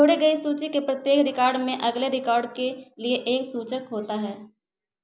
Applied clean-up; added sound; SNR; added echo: none; none; none; none.